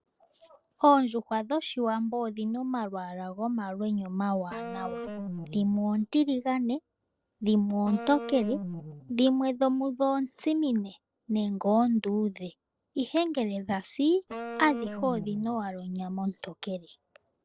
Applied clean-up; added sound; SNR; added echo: neural separator model SepFormer DNS4.